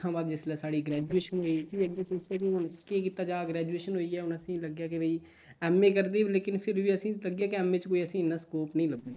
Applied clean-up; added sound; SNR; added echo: neural separator model SepFormer DNS4.